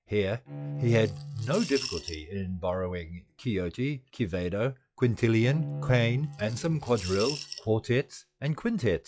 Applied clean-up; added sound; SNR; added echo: classical method log-MMSE.